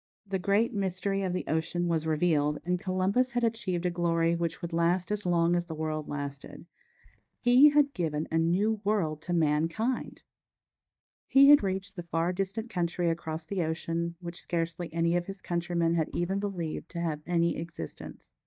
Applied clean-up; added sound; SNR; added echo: neural mask model DeepFilterNet 3.